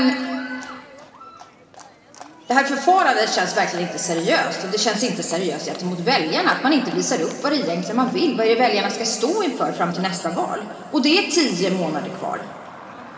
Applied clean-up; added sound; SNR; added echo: none; Livestock, farm animals, working animals; 19 dB; reverberation time 2.6 s.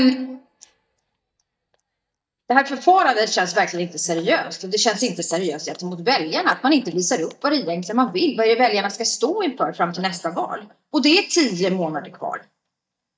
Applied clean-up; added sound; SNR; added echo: neural mask model DeepFilterNet 3.